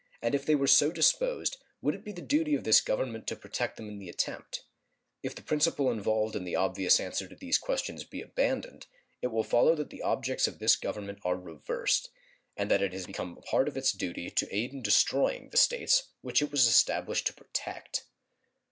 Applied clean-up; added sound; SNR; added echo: none; none; none; none.